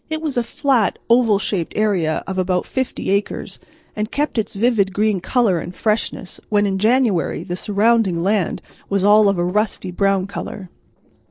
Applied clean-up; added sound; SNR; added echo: neural separator model SepFormer DNS4.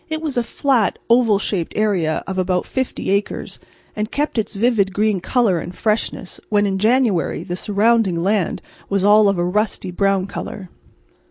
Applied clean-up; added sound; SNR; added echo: none; none; none; none.